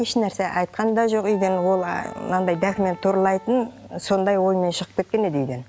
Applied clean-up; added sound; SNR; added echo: none; Wind instrument, woodwind instrument; 20 dB; none.